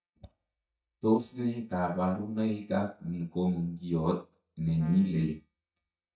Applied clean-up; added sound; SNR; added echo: neural mask model DeepFilterNet 3.